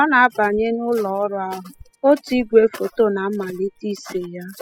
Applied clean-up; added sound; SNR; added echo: classical method spectral subtraction.